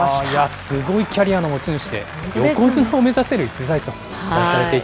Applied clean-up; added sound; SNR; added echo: none; none; none; none.